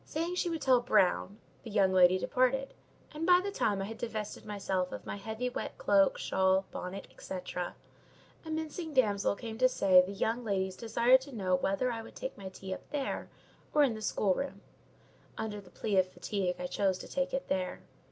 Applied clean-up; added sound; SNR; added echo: none; none; none; none.